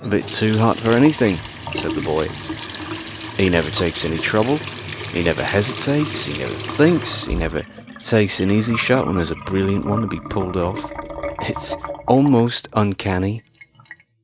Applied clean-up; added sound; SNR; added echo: none; Trickle, dribble / Sink (filling or washing) / Water tap, faucet; 10 dB; none.